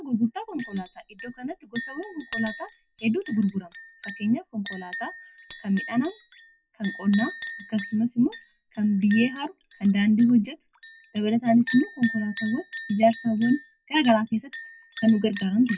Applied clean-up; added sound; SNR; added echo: classical method log-MMSE.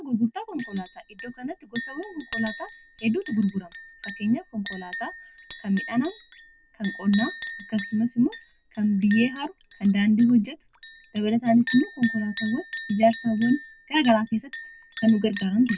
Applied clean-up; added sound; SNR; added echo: none; Chink, clink; 4 dB; none.